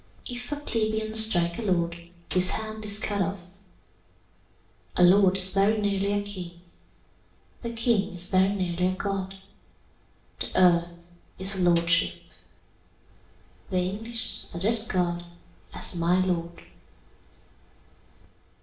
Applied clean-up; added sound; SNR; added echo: none; Snare drum; 16 dB; reverberation time 0.5 s.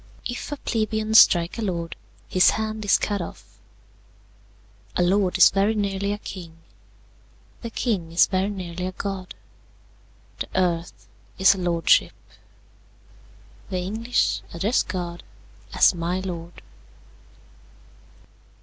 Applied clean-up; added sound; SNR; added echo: none; none; none; none.